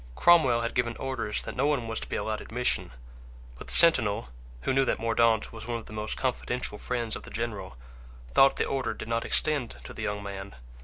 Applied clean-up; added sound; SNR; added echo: none; none; none; none.